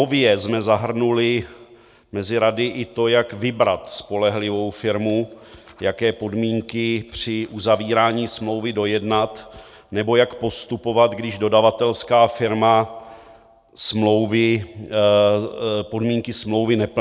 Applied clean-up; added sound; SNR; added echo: none; none; none; none.